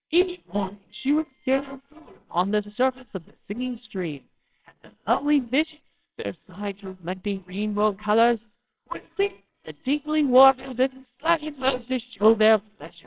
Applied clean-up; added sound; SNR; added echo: neural separator model SepFormer WHAMR!.